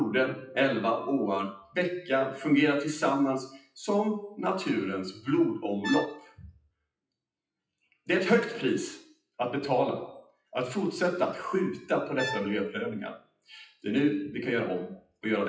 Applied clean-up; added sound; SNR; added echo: classical method WPE with log-MMSE.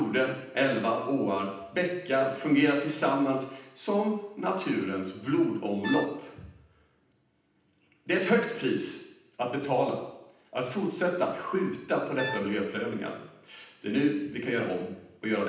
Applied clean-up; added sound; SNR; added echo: none; Brass instrument; 12 dB; reverberation time 0.9 s.